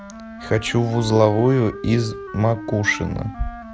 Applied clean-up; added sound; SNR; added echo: none; Wind instrument, woodwind instrument; 14 dB; none.